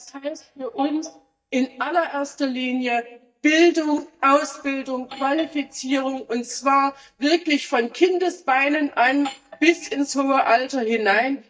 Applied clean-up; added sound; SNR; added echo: neural mask model DeepFilterNet 3.